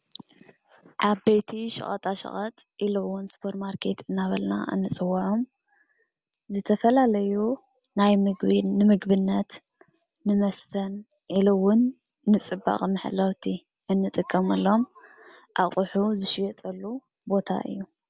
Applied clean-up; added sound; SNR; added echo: none; none; none; none.